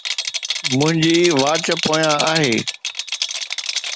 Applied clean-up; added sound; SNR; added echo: none; Rattle; 4 dB; none.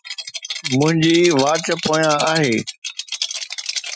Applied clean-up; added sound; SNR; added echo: classical method Wiener filter.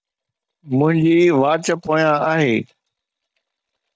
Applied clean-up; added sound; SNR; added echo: neural mask model DeepFilterNet 3.